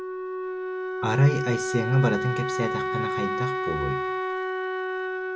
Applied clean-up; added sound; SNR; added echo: none; Wind instrument, woodwind instrument; 1 dB; none.